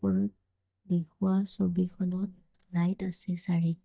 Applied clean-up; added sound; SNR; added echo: neural mask model DeepFilterNet 3.